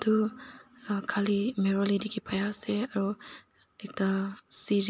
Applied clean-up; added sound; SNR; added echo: none; none; none; none.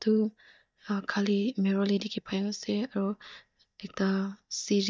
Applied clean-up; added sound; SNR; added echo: neural mask model DeepFilterNet 3.